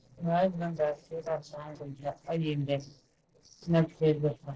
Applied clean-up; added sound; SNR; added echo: neural separator model SepFormer DNS4.